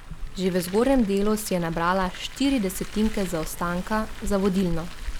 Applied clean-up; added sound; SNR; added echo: none; Car; 8 dB; none.